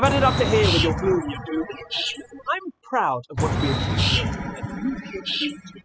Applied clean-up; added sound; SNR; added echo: classical method spectral subtraction.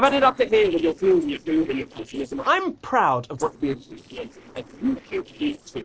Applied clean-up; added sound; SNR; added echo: neural separator model SepFormer DNS4.